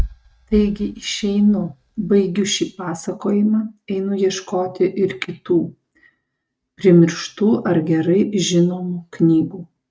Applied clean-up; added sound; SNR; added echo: neural mask model RNNoise.